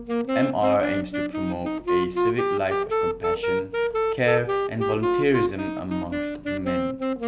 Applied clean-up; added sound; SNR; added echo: none; Wind instrument, woodwind instrument; -2 dB; none.